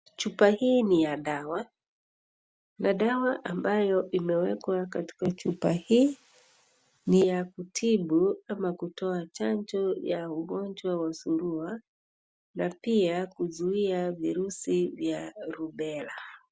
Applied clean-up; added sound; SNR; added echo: none; none; none; none.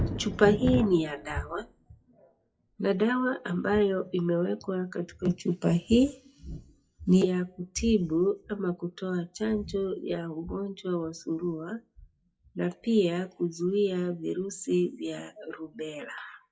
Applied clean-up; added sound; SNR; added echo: classical method WPE with log-MMSE.